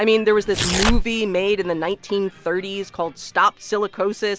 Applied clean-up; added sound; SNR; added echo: none; Tearing; 2 dB; none.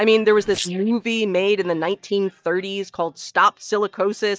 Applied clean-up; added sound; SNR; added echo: neural mask model DeepFilterNet 3.